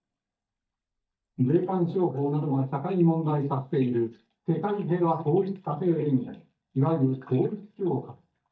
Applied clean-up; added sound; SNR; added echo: neural mask model DeepFilterNet 3.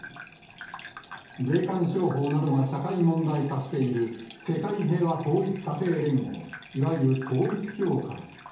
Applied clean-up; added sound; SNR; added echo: none; Bathtub (filling or washing) / Gurgling; 19 dB; reverberation time 0.7 s.